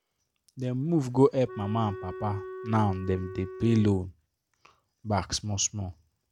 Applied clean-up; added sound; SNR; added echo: none; Wind instrument, woodwind instrument; 12 dB; none.